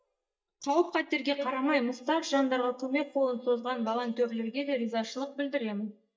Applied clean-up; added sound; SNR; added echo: neural mask model DeepFilterNet 3.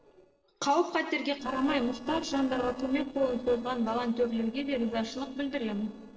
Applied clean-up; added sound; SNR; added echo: neural separator model SepFormer DNS4.